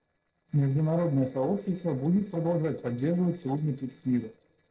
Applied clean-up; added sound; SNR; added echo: neural separator model SepFormer DNS4.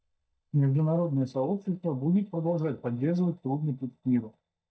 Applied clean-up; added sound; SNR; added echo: neural mask model DeepFilterNet 3.